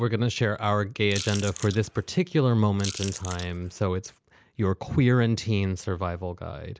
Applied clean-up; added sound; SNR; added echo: none; Chewing, mastication / Crushing; 13 dB; none.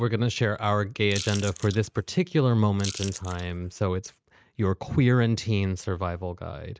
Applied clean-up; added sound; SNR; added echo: neural mask model RNNoise.